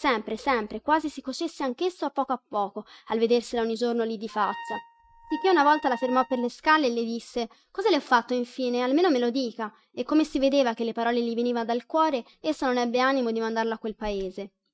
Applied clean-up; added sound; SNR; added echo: neural mask model RNNoise.